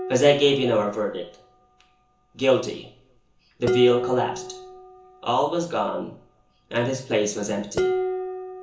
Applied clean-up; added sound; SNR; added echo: none; Dishes, pots, and pans; 7 dB; reverberation time 0.7 s.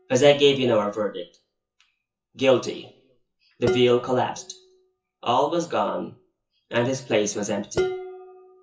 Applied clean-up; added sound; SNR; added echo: classical method WPE with log-MMSE.